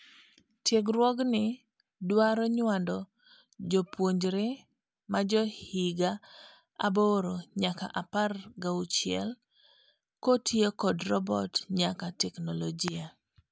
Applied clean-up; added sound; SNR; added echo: none; none; none; none.